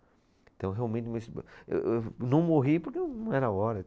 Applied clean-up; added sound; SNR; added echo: none; none; none; none.